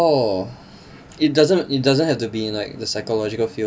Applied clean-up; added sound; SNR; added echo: none; none; none; none.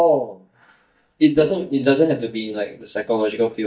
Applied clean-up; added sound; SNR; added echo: neural mask model DeepFilterNet 3.